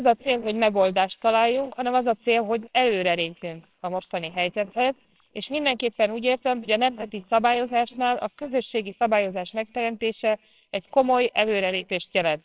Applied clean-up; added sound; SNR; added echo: neural separator model SepFormer WHAMR!.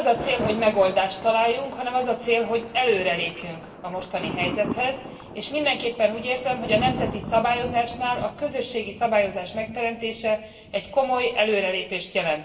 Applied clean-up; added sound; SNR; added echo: none; Thunder; 12 dB; reverberation time 0.8 s.